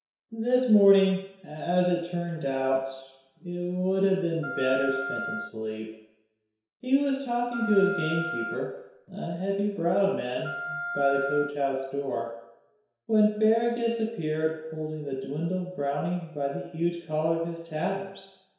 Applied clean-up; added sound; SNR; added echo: none; Wind instrument, woodwind instrument; 8 dB; reverberation time 0.7 s.